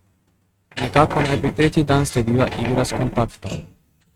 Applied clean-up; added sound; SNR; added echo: neural mask model RNNoise.